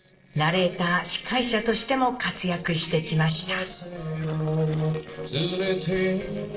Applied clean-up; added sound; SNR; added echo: neural separator model SepFormer DNS4.